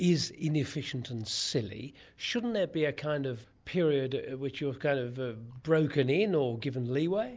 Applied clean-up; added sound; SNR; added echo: none; none; none; none.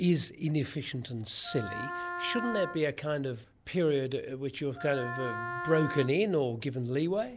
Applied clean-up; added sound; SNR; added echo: none; Wind instrument, woodwind instrument; 7 dB; none.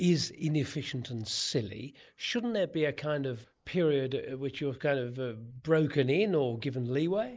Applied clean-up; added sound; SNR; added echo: neural mask model Resemble Enhance denoiser.